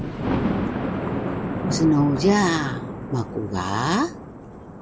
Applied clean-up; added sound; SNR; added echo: none; Thunder; 3 dB; none.